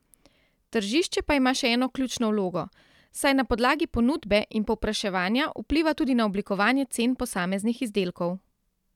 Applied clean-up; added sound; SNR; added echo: none; none; none; none.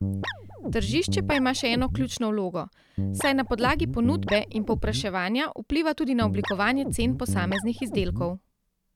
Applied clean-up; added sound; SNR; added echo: none; Guitar; 3 dB; none.